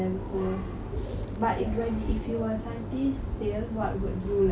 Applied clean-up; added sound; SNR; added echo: none; none; none; none.